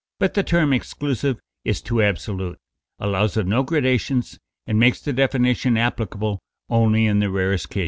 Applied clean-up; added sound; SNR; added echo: none; none; none; none.